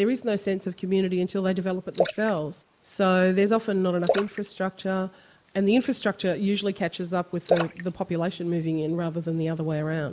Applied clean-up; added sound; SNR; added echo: neural mask model Resemble Enhance denoiser.